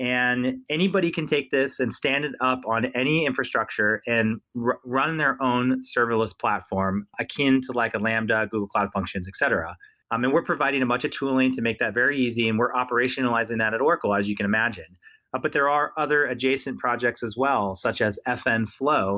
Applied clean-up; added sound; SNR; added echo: none; none; none; none.